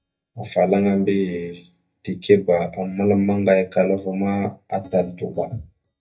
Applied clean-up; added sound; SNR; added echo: neural mask model DeepFilterNet 3.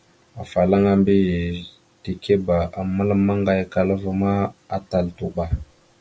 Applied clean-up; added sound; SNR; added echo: none; none; none; none.